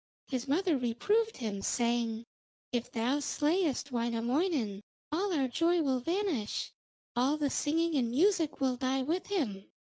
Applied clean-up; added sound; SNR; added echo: none; none; none; none.